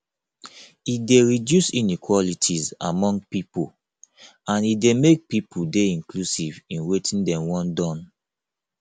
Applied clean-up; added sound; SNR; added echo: none; none; none; none.